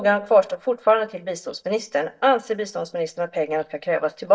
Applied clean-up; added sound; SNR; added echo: neural mask model DeepFilterNet 3.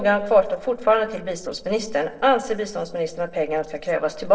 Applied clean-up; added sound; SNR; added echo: neural separator model SepFormer DNS4.